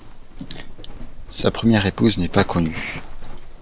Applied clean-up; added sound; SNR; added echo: none; Livestock, farm animals, working animals; 7 dB; none.